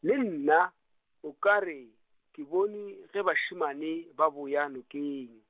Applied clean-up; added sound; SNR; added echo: none; none; none; none.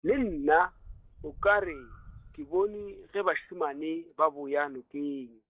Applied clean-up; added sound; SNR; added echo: neural mask model DeepFilterNet 3.